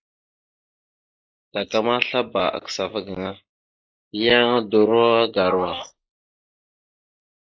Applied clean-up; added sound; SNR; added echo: neural mask model Resemble Enhance denoiser.